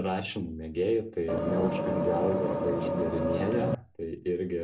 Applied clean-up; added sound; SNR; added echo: none; Vehicle; -1 dB; reverberation time 0.2 s.